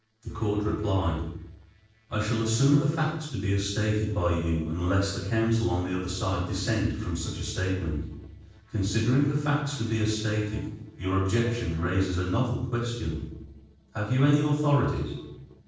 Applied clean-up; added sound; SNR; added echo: neural separator model SepFormer DNS4.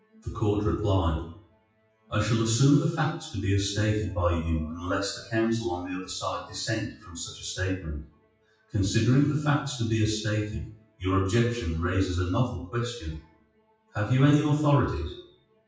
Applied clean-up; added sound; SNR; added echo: classical method WPE with log-MMSE.